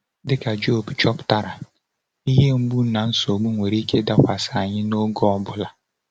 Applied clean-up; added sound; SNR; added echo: none; none; none; none.